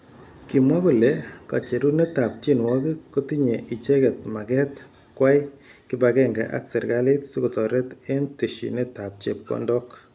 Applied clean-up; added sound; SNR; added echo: none; none; none; none.